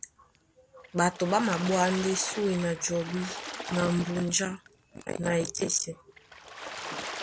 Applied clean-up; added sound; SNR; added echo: none; Water / Splash, splatter; 11 dB; none.